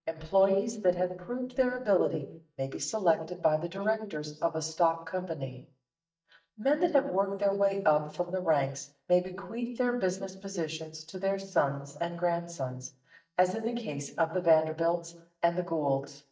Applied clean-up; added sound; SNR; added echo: neural mask model DeepFilterNet 3.